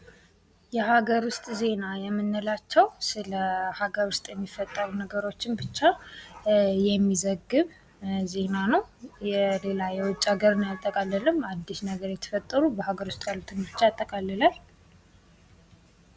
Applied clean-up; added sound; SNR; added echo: none; none; none; none.